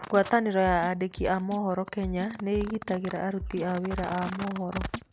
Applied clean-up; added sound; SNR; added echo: none; Drum kit; 14 dB; none.